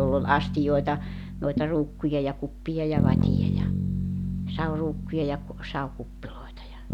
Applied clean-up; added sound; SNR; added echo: none; Bass guitar; 1 dB; none.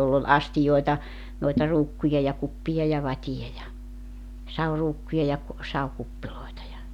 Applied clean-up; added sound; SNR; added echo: none; none; none; none.